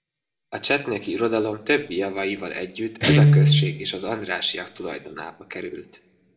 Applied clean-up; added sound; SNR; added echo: none; Guitar; -3 dB; reverberation time 1.6 s.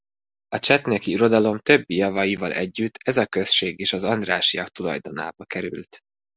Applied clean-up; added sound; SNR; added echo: none; none; none; none.